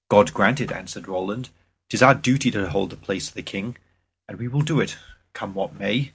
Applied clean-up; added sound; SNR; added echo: none; none; none; none.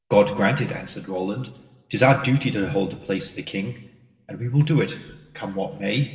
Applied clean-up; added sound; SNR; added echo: none; none; none; reverberation time 1.1 s.